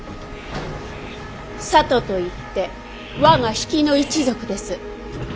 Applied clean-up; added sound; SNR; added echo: none; Squeak / Sliding door; 12 dB; none.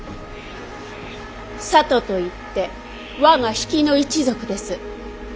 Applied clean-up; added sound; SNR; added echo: none; none; none; none.